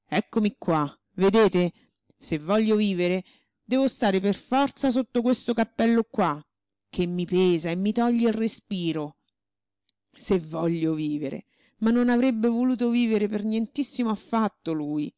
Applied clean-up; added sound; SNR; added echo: none; none; none; none.